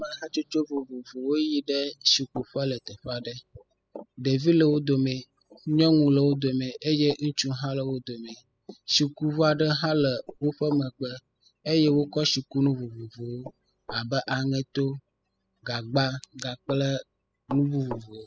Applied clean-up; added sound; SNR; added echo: classical method spectral subtraction.